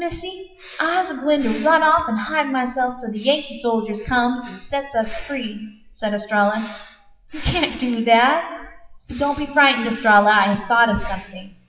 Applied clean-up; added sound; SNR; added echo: classical method WPE with log-MMSE.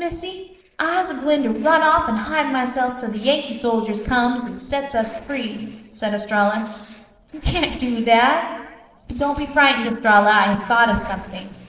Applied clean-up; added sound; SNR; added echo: neural separator model SepFormer DNS4.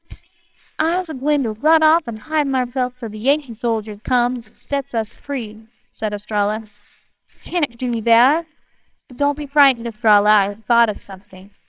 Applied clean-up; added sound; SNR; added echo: neural separator model SepFormer WHAMR!.